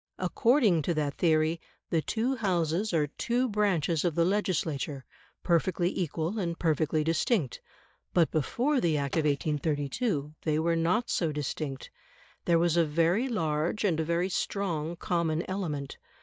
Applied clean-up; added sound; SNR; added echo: neural mask model DeepFilterNet 3.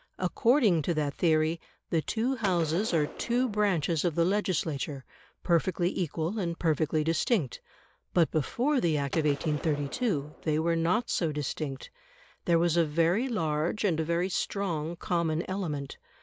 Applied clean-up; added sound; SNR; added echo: none; Gunshot, gunfire; 15 dB; none.